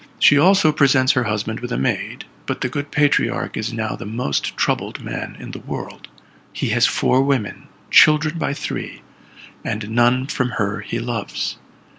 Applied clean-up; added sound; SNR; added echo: none; none; none; none.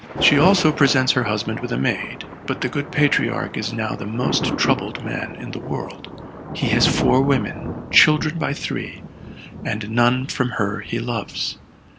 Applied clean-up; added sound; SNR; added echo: none; Thunder; 8 dB; none.